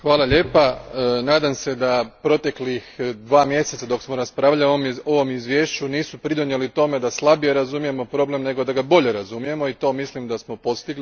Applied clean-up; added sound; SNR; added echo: none; none; none; none.